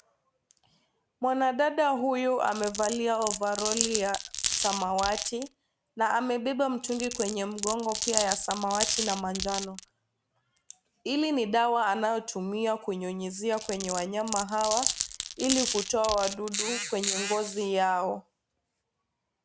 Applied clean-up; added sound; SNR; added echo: none; Glass; 4 dB; none.